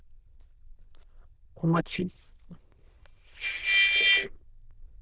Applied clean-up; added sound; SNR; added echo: neural diffusion model UNIVERSE++.